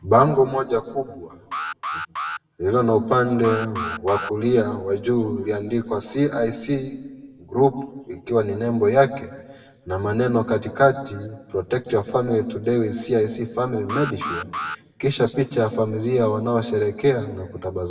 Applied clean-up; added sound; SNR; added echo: none; Alarm; 9 dB; reverberation time 1.0 s.